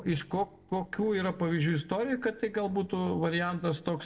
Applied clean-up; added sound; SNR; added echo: neural separator model SepFormer DNS4.